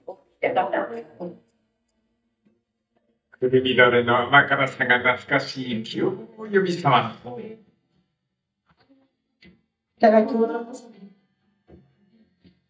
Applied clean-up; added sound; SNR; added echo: neural mask model DeepFilterNet 3.